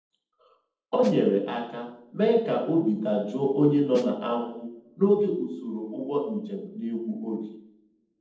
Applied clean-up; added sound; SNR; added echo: neural separator model SepFormer DNS4.